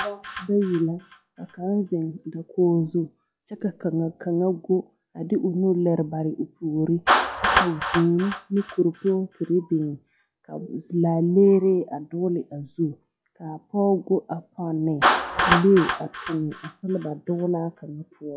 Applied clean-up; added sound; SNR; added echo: classical method log-MMSE.